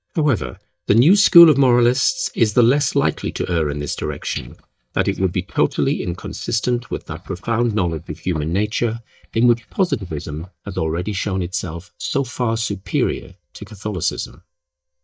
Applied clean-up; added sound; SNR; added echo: neural mask model DeepFilterNet 3.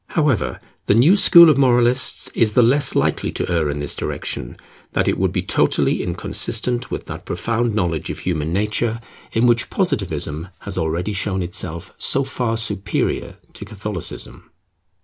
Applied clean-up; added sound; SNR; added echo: none; none; none; none.